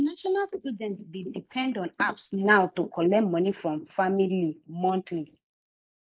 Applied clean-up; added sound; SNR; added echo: neural mask model Resemble Enhance denoiser.